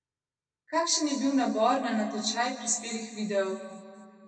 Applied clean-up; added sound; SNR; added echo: none; none; none; reverberation time 1.9 s.